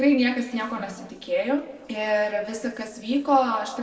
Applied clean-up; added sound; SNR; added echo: neural separator model SepFormer DNS4.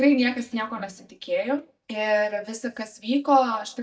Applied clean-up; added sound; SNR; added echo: neural mask model DeepFilterNet 3.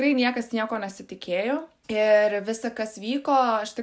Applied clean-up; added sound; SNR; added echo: none; none; none; none.